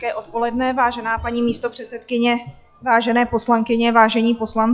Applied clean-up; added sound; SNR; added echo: classical method log-MMSE.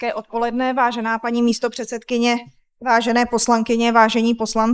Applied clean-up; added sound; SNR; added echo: neural mask model Resemble Enhance denoiser.